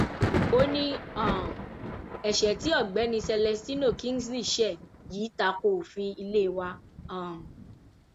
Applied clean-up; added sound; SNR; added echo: none; Thunder; 6 dB; none.